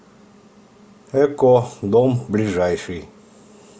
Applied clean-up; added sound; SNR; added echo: none; none; none; none.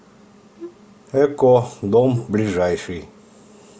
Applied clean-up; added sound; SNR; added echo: none; Wind instrument, woodwind instrument; 19 dB; none.